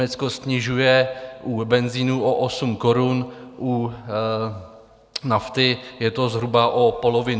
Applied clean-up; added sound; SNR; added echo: none; none; none; none.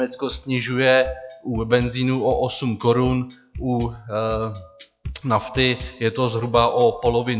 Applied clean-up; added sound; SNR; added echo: classical method log-MMSE.